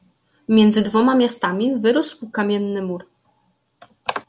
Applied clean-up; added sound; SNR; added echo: none; none; none; none.